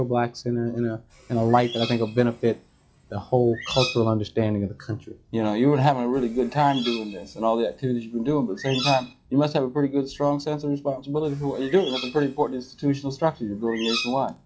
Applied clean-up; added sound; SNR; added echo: classical method log-MMSE.